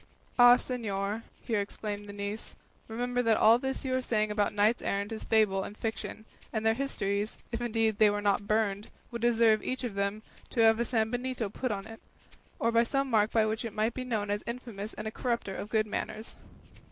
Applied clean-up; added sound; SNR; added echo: none; Rattle (instrument); 19 dB; none.